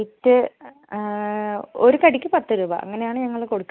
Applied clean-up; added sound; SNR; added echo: none; none; none; none.